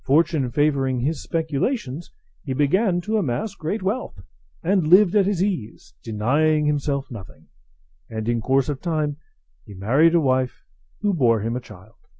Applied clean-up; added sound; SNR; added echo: none; none; none; none.